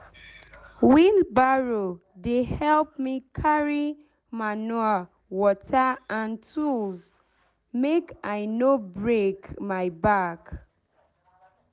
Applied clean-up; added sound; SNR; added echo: none; none; none; none.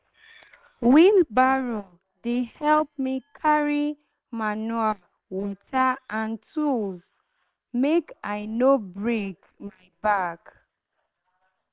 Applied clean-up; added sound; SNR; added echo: neural separator model SepFormer WHAM!.